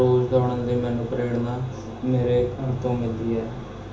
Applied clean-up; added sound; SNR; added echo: none; Bass guitar; 13 dB; reverberation time 0.7 s.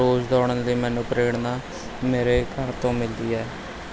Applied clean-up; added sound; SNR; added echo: none; none; none; none.